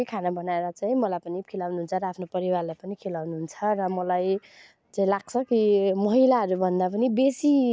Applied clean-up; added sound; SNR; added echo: none; none; none; none.